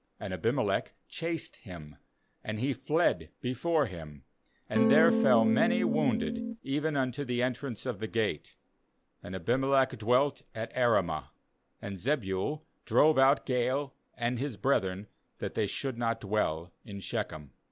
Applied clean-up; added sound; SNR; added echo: none; Electric guitar / Strum; -3 dB; none.